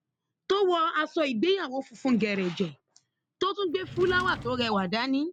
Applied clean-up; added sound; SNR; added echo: none; Drawer open or close; 13 dB; none.